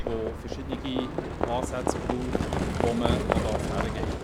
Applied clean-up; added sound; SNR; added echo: none; Livestock, farm animals, working animals; -5 dB; none.